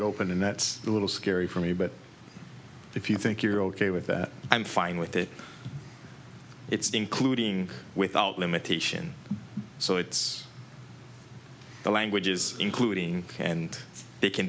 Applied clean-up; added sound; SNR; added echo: none; none; none; none.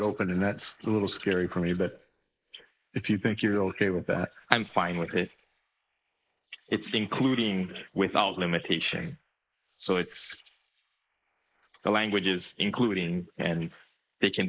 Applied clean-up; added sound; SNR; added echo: neural mask model Resemble Enhance denoiser.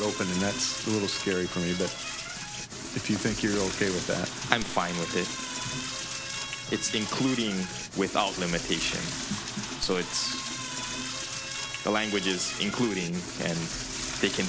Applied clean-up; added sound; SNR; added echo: none; Toilet flush / Door; 4 dB; none.